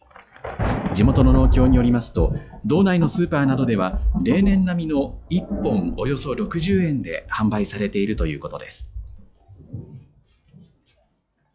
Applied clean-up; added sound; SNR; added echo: classical method log-MMSE.